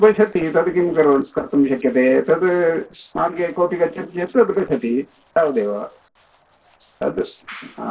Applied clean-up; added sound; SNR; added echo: neural separator model SepFormer DNS4.